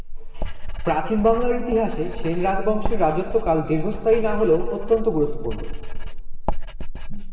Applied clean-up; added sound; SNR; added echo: none; Writing; 1 dB; reverberation time 1.7 s.